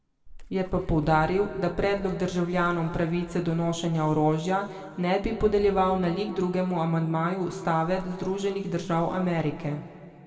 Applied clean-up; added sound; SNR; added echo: none; Splash, splatter; 20 dB; reverberation time 2.0 s.